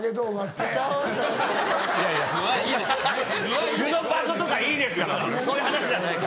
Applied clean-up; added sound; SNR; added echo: none; none; none; none.